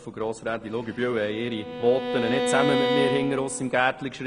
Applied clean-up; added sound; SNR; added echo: none; Bowed string instrument; 3 dB; none.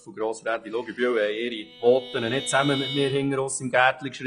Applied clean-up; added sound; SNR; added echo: classical method log-MMSE.